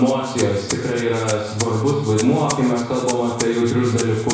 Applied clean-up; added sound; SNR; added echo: none; Rattle (instrument); 13 dB; reverberation time 1.1 s.